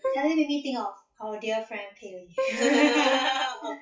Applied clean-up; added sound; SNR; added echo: classical method WPE with log-MMSE.